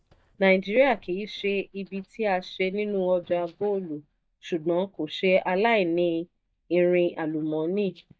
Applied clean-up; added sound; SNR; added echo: neural mask model DeepFilterNet 3.